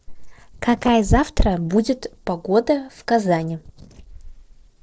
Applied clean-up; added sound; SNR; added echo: neural separator model SepFormer DNS4.